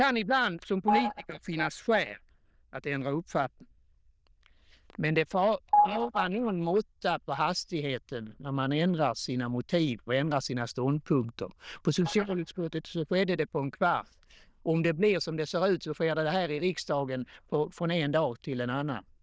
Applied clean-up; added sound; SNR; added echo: neural diffusion model UNIVERSE++.